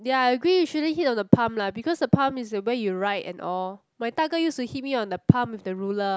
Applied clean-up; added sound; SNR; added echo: none; none; none; none.